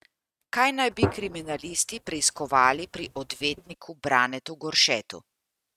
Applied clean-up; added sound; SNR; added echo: neural mask model RNNoise.